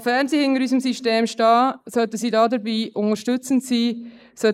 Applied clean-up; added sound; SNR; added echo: neural mask model Resemble Enhance denoiser.